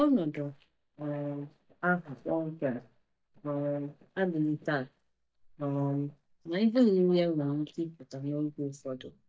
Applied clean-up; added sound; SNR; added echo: neural mask model DeepFilterNet 3.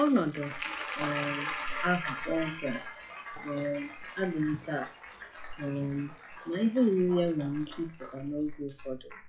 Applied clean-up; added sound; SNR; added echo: classical method WPE with log-MMSE.